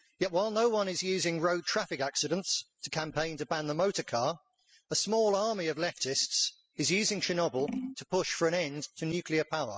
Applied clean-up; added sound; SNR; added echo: classical method spectral subtraction.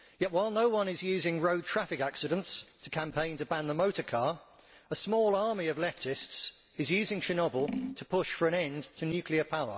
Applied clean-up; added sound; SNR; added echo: none; Scissors; 18 dB; none.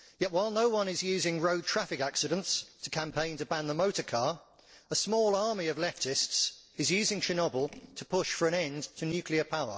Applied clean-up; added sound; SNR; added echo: neural separator model SepFormer DNS4.